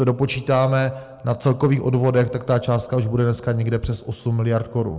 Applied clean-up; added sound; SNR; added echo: none; none; none; none.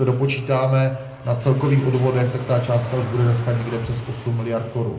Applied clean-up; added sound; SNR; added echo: none; Aircraft; 18 dB; reverberation time 0.4 s.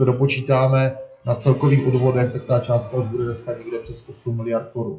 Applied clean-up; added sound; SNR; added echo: classical method WPE with log-MMSE.